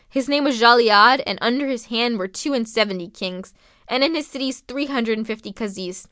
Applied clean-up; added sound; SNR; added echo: none; none; none; none.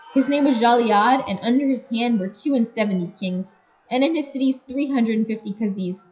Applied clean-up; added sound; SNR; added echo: classical method WPE with log-MMSE.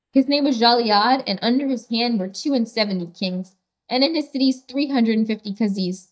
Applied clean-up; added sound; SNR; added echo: neural mask model DeepFilterNet 3.